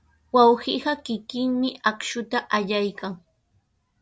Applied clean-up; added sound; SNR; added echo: none; none; none; none.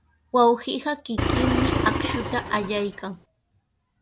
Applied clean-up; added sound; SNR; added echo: none; Engine; 0 dB; none.